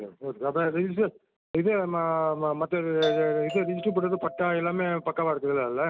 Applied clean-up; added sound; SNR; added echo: none; Doorbell; 9 dB; none.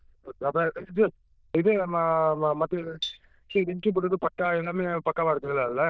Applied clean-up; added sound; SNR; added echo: neural diffusion model UNIVERSE++.